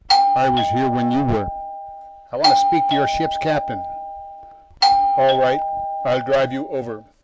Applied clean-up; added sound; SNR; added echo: none; Doorbell; -3 dB; none.